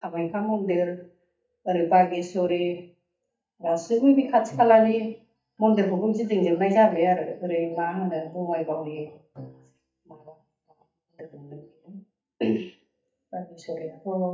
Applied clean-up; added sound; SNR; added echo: neural mask model DeepFilterNet 3.